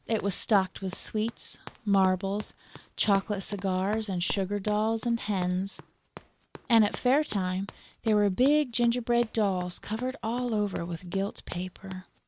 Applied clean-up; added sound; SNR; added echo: none; Run; 18 dB; none.